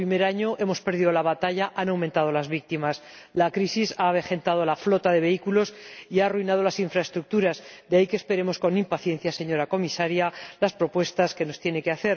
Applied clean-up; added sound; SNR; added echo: none; none; none; none.